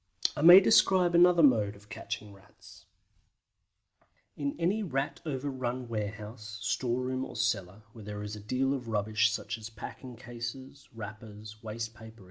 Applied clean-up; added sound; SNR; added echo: none; none; none; none.